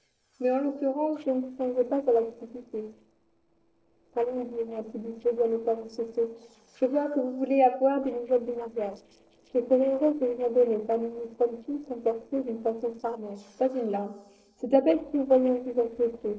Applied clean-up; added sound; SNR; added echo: neural separator model SepFormer DNS4.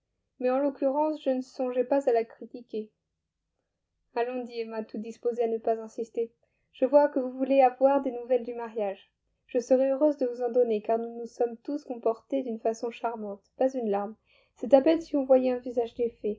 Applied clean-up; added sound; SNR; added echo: none; none; none; none.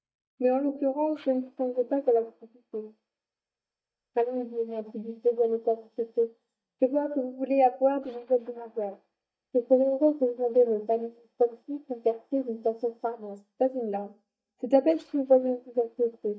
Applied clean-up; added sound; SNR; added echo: neural mask model DeepFilterNet 3.